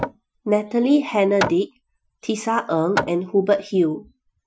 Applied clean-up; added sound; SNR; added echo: classical method Wiener filter.